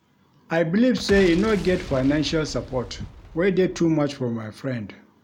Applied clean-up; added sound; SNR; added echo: none; Boom; 14 dB; none.